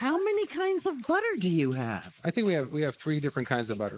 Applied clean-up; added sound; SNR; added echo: neural mask model Resemble Enhance denoiser.